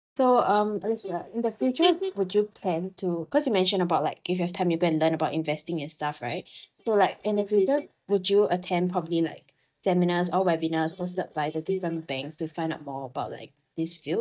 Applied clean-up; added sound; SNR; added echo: neural mask model DeepFilterNet 3.